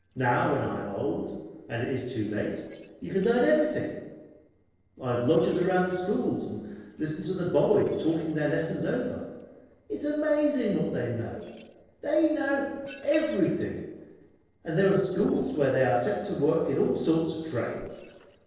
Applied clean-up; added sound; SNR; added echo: neural separator model SepFormer DNS4.